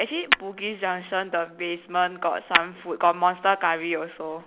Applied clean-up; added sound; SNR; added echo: none; Tap / Hammer; 6 dB; none.